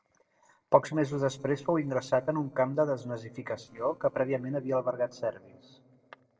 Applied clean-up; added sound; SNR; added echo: neural separator model SepFormer DNS4.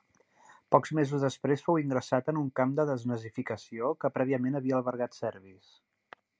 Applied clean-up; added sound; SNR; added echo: none; none; none; none.